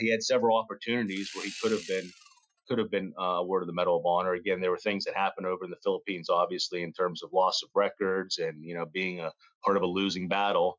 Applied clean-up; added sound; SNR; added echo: classical method Wiener filter.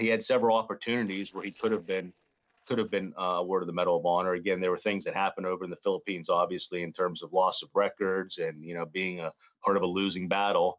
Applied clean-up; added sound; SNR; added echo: neural separator model SepFormer DNS4.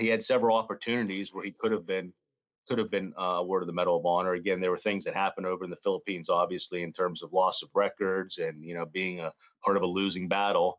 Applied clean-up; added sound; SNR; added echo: neural mask model Resemble Enhance denoiser.